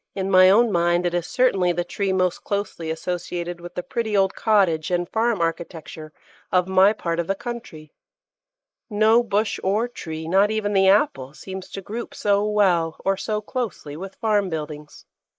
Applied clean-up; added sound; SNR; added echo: neural mask model Resemble Enhance denoiser.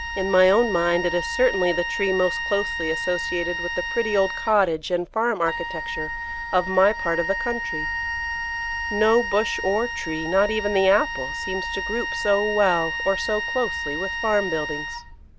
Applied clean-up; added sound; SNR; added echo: none; Wind instrument, woodwind instrument; 5 dB; none.